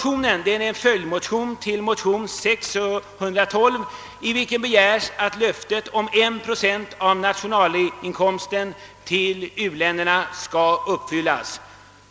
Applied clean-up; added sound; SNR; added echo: none; none; none; none.